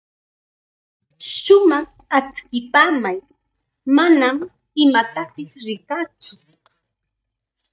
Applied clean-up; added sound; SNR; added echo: neural mask model DeepFilterNet 3.